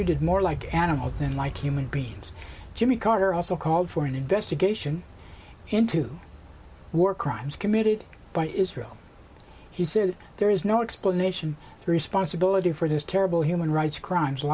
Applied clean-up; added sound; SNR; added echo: none; none; none; none.